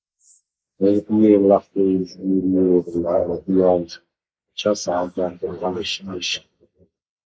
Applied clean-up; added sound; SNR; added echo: neural mask model Resemble Enhance denoiser.